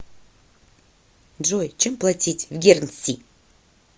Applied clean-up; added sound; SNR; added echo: none; none; none; none.